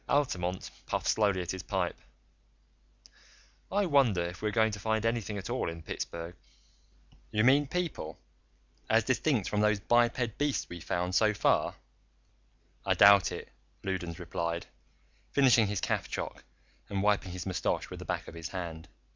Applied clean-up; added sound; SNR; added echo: none; none; none; none.